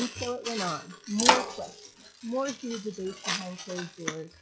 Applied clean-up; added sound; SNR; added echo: classical method log-MMSE.